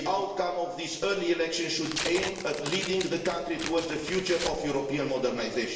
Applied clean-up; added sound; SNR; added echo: none; Tearing; 9 dB; reverberation time 1.0 s.